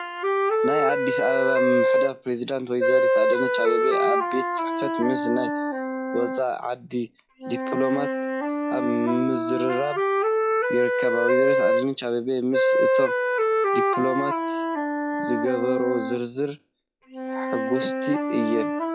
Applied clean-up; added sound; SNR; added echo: classical method log-MMSE.